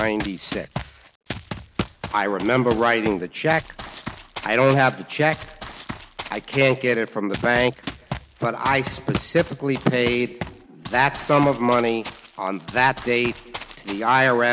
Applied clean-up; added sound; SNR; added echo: none; Run; 12 dB; none.